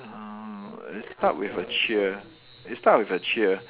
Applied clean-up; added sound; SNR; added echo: none; none; none; none.